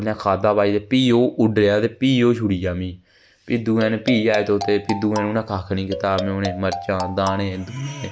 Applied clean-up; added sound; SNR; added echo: none; Marimba, xylophone; 11 dB; none.